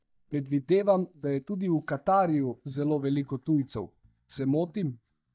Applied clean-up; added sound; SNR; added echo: neural mask model DeepFilterNet 3.